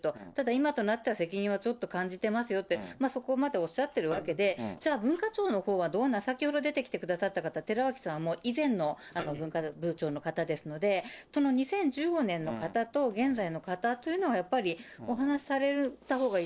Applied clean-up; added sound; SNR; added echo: neural separator model SepFormer DNS4.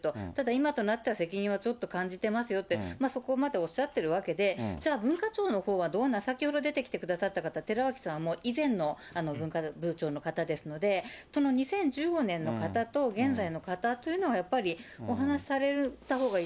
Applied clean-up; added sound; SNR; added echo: none; none; none; none.